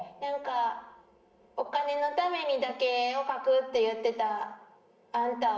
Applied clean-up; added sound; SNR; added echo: none; none; none; reverberation time 0.8 s.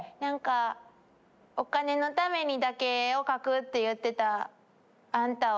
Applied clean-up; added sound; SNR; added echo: none; none; none; none.